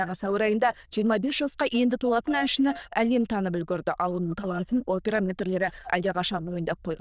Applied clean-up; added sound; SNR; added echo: neural diffusion model UNIVERSE++.